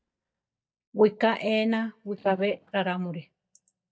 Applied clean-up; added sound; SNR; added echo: neural mask model DeepFilterNet 3.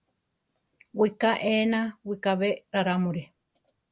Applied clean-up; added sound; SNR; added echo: none; none; none; none.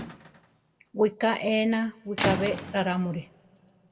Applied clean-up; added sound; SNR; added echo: none; Squeak / Rattle / Slam; 7 dB; reverberation time 0.9 s.